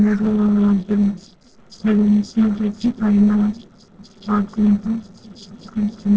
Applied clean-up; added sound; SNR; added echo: neural separator model SepFormer DNS4.